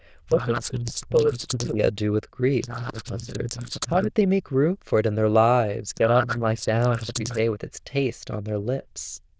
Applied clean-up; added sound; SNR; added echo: neural diffusion model UNIVERSE++.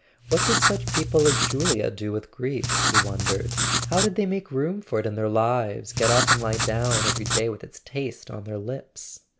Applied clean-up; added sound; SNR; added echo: none; Writing; -2 dB; none.